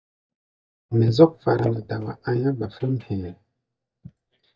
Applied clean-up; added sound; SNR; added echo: neural mask model DeepFilterNet 3.